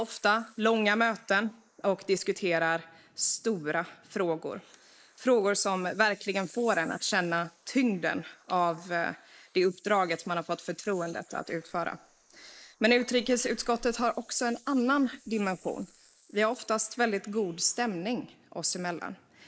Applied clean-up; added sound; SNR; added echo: neural mask model Resemble Enhance denoiser.